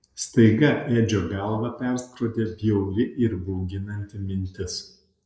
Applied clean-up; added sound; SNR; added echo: neural mask model Resemble Enhance denoiser.